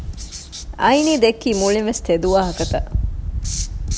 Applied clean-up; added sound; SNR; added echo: none; Writing; 15 dB; none.